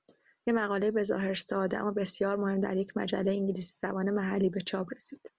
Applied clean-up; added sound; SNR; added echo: none; none; none; none.